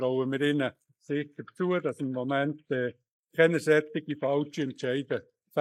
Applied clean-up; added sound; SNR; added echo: neural mask model Resemble Enhance denoiser.